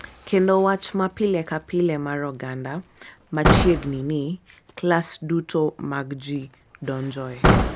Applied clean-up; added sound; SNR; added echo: none; Slam / Car; 2 dB; none.